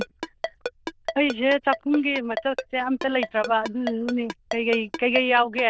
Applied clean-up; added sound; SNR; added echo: neural diffusion model UNIVERSE++.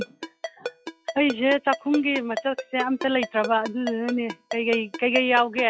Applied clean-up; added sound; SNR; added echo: classical method log-MMSE.